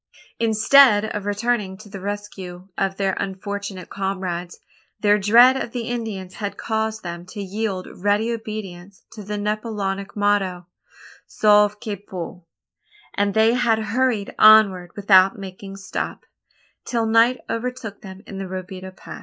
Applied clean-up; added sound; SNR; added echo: neural mask model Resemble Enhance denoiser.